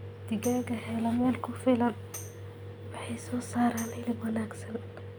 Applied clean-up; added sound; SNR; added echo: none; Tambourine + Piano; 20 dB; none.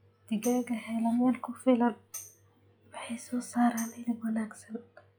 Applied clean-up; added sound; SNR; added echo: classical method log-MMSE.